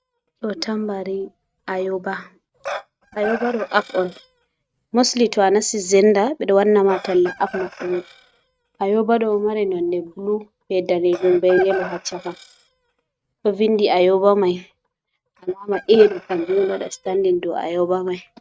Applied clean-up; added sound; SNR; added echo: neural mask model RNNoise.